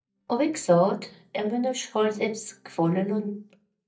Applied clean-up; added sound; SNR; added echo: neural mask model DeepFilterNet 3.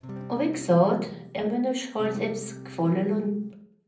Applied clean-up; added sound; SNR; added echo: none; Acoustic guitar / Strum; 15 dB; reverberation time 0.6 s.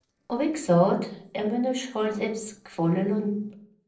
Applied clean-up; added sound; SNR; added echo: neural separator model SepFormer DNS4.